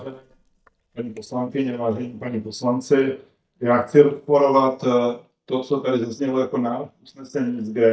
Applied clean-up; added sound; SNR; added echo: neural mask model DeepFilterNet 3.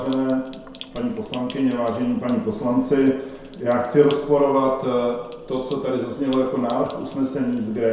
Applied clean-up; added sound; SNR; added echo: none; Sink (filling or washing); 19 dB; reverberation time 0.7 s.